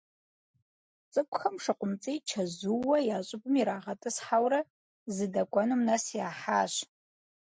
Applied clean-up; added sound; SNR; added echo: none; none; none; none.